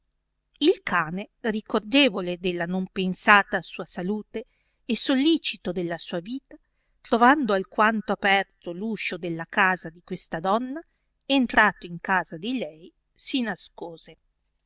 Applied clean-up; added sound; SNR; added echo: none; none; none; none.